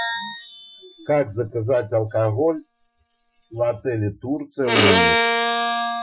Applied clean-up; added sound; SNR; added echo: classical method Wiener filter.